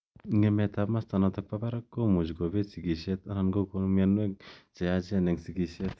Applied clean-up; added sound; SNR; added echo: none; none; none; none.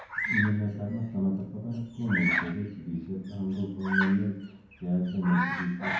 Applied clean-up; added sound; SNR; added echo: none; Bird vocalization, bird call, bird song; 5 dB; reverberation time 0.9 s.